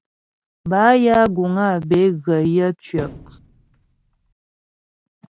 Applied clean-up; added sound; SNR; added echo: none; Thump, thud; 16 dB; none.